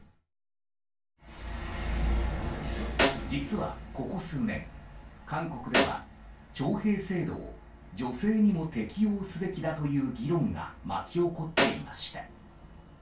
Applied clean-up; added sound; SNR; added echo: none; Snare drum; 1 dB; reverberation time 0.2 s.